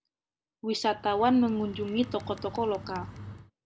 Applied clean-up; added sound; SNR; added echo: none; Bird; 14 dB; none.